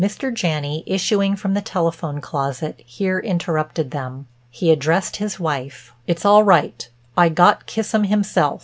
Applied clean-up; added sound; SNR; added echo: none; none; none; none.